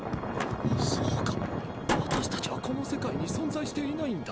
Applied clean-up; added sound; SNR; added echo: none; Thunder + Slam; -4 dB; none.